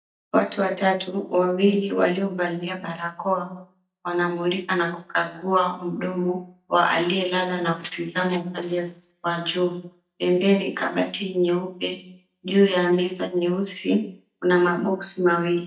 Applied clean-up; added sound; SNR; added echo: neural mask model DeepFilterNet 3.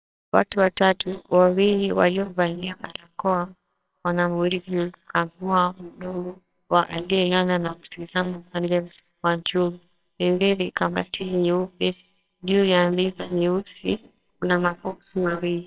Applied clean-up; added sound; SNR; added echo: neural separator model SepFormer WHAMR!.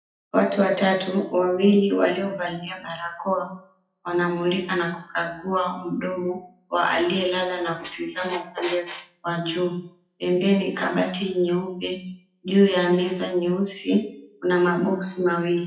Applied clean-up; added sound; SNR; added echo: classical method WPE with log-MMSE.